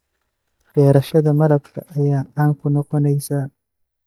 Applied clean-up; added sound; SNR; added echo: neural mask model DeepFilterNet 3.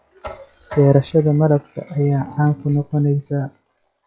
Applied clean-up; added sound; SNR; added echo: classical method log-MMSE.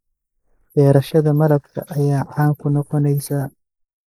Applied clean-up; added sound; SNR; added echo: neural mask model Resemble Enhance denoiser.